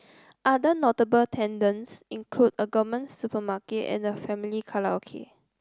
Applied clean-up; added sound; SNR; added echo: none; none; none; none.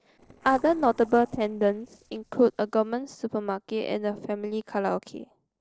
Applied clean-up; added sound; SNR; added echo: neural separator model SepFormer DNS4.